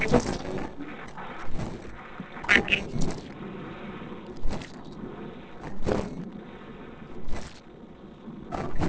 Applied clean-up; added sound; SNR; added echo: neural separator model SepFormer DNS4.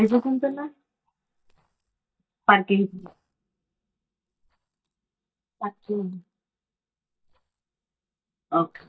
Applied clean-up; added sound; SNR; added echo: neural mask model DeepFilterNet 3.